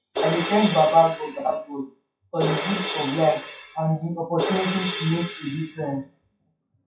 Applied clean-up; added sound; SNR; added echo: classical method WPE with log-MMSE.